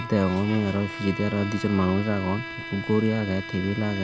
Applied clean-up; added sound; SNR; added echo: none; Bowed string instrument; 11 dB; none.